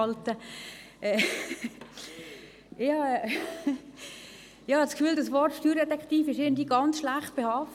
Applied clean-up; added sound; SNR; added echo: none; none; none; none.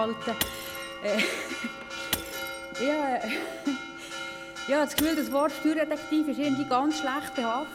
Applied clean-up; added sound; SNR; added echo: none; Shatter / Crushing + Church bell; 7 dB; none.